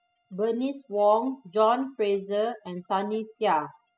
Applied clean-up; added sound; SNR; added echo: classical method spectral subtraction.